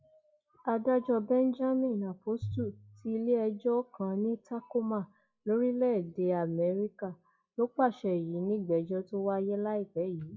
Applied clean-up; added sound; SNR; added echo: classical method WPE with log-MMSE.